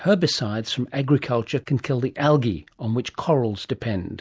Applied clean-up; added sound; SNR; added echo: none; none; none; none.